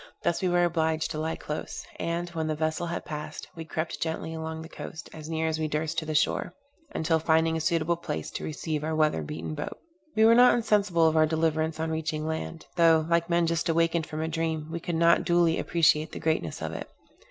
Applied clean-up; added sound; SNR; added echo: none; none; none; none.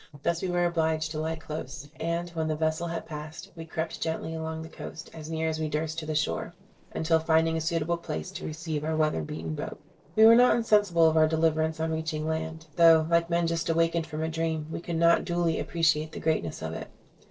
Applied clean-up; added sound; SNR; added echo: neural separator model SepFormer DNS4.